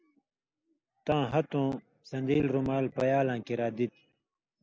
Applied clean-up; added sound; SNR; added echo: none; none; none; none.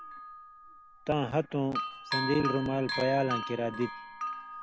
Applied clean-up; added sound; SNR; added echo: none; Bell; 6 dB; none.